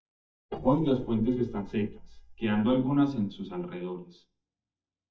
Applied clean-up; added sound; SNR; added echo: neural mask model DeepFilterNet 3.